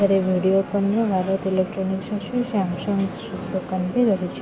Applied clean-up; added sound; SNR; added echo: none; Microwave oven; 17 dB; none.